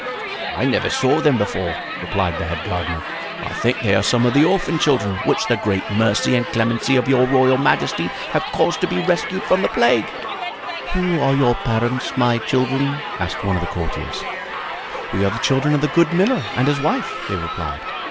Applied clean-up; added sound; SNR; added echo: none; Crowd; 7 dB; none.